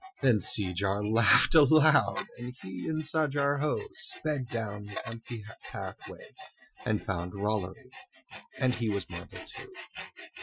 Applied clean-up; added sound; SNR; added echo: classical method Wiener filter.